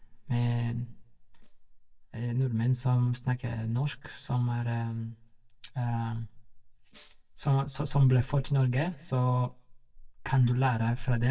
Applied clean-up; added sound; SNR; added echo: neural mask model DeepFilterNet 3.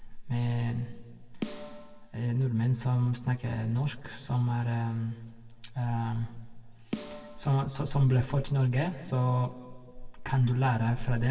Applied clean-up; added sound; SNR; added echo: none; Snare drum; 15 dB; reverberation time 1.3 s.